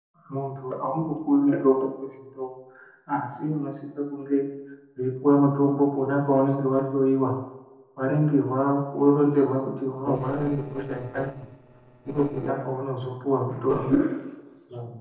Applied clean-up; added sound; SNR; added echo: neural separator model SepFormer DNS4.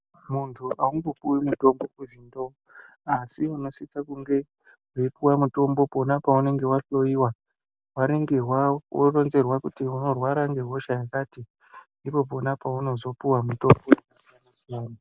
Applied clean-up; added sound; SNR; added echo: none; none; none; none.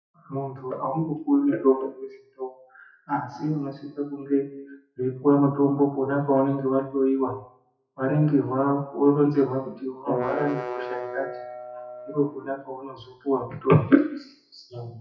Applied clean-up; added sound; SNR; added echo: classical method WPE with log-MMSE.